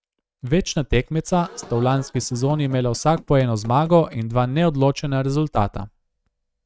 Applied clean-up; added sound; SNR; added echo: neural mask model RNNoise.